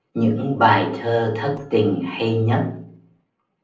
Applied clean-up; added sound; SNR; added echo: neural separator model SepFormer DNS4.